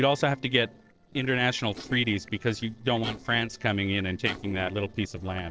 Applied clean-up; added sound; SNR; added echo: neural separator model SepFormer DNS4.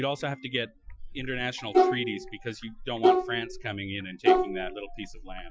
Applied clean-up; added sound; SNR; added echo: classical method Wiener filter.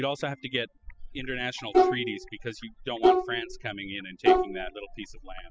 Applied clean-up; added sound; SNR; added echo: classical method spectral subtraction.